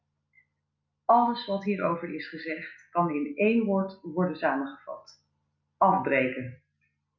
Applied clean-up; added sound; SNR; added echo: none; none; none; none.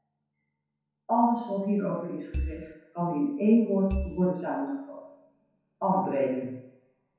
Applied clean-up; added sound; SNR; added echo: none; Marimba, xylophone / Wood; 3 dB; reverberation time 0.9 s.